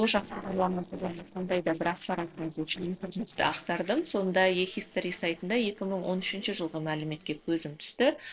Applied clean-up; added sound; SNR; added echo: neural separator model SepFormer DNS4.